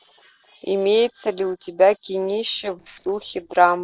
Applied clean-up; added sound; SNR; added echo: neural separator model SepFormer DNS4.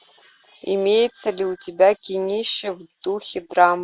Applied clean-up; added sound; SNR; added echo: none; none; none; none.